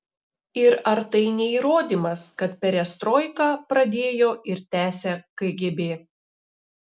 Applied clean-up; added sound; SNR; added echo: none; none; none; none.